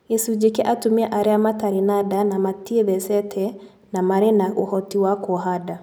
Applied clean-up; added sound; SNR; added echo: none; none; none; none.